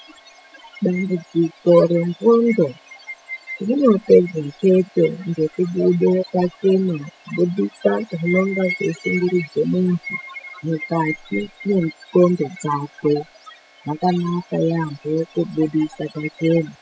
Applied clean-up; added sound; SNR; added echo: classical method spectral subtraction.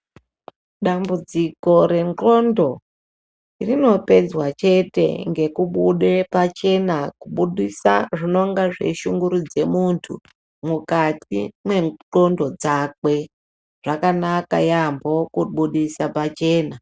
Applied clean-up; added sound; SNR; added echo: none; none; none; none.